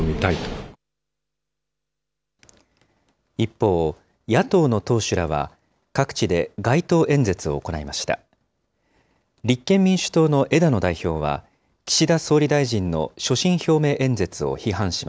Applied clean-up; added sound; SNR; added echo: none; none; none; none.